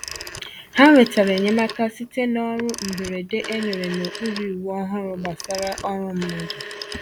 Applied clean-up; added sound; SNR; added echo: none; Telephone; 13 dB; none.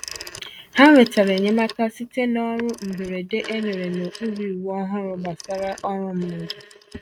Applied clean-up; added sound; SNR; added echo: neural mask model RNNoise.